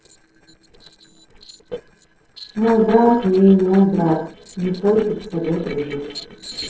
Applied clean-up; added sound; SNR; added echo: neural separator model SepFormer DNS4.